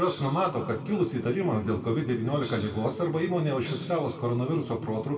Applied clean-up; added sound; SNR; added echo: none; Hi-hat; 15 dB; reverberation time 1.9 s.